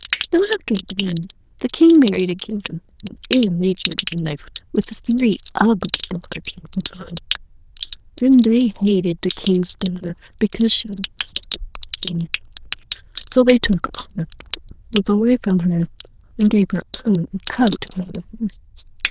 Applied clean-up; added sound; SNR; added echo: neural diffusion model UNIVERSE++.